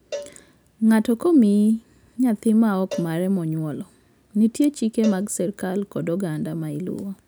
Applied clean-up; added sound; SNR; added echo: none; Cowbell; 19 dB; none.